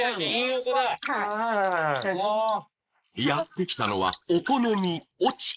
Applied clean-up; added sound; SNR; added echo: neural mask model Resemble Enhance denoiser.